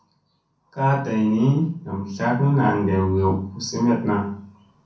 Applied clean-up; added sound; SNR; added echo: none; none; none; reverberation time 0.6 s.